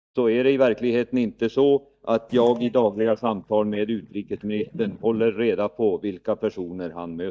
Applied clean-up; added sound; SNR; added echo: neural mask model DeepFilterNet 3.